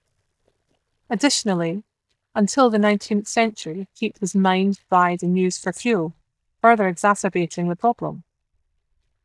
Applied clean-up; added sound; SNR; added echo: neural mask model DeepFilterNet 3.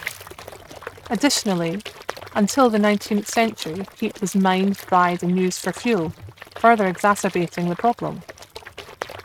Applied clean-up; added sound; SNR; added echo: neural mask model RNNoise.